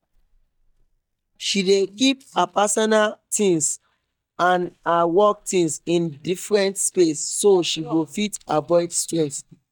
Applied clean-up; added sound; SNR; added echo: neural mask model DeepFilterNet 3.